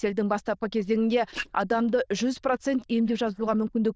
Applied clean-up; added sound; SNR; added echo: neural diffusion model UNIVERSE++.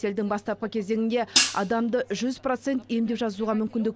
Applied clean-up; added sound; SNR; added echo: none; Hi-hat; 0 dB; none.